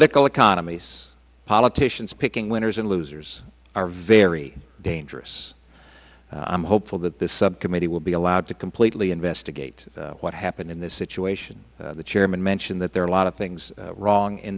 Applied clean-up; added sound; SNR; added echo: none; none; none; none.